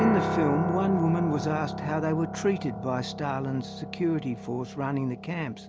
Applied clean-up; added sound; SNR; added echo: none; Piano; 5 dB; none.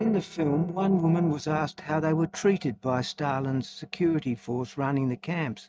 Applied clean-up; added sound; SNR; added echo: neural mask model RNNoise.